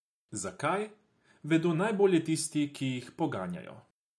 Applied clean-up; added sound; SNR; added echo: none; none; none; none.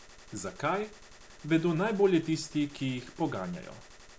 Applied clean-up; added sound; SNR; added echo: none; Gunshot, gunfire; 19 dB; none.